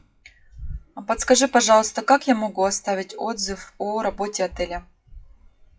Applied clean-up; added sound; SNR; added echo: classical method WPE with log-MMSE.